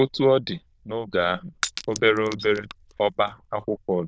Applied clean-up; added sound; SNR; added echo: neural diffusion model UNIVERSE++.